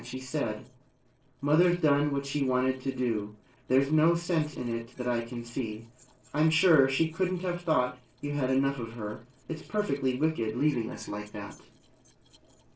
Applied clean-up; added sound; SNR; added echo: neural separator model SepFormer DNS4.